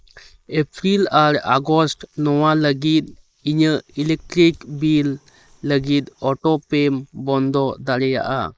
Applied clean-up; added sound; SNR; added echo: neural mask model Resemble Enhance denoiser.